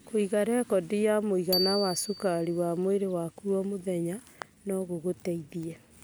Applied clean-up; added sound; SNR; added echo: none; Bicycle bell; 9 dB; none.